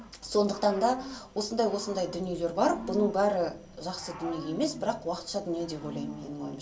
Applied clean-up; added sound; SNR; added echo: none; Cricket / Growling; 14 dB; reverberation time 0.2 s.